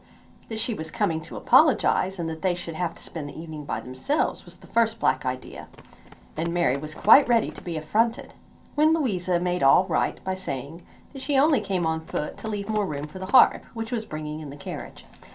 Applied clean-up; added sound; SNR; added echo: none; Run; 19 dB; reverberation time 0.3 s.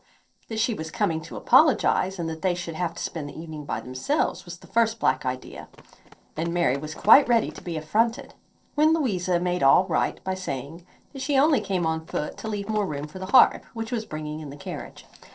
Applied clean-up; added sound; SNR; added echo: neural separator model SepFormer DNS4.